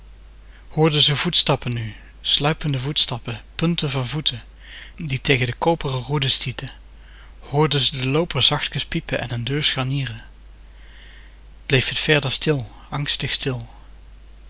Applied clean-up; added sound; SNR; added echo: none; none; none; none.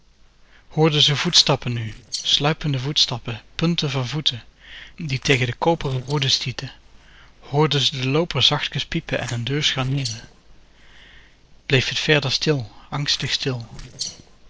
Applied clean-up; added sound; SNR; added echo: neural separator model SepFormer DNS4.